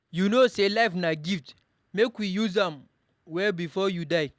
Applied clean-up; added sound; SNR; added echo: none; none; none; none.